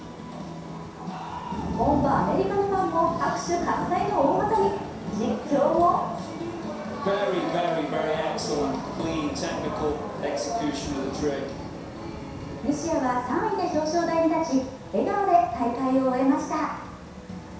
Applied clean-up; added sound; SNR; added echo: none; Thunder / Rain; 11 dB; reverberation time 0.7 s.